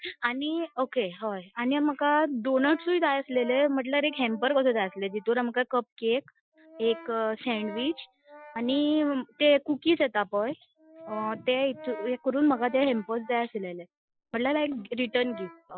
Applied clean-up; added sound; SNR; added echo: classical method Wiener filter.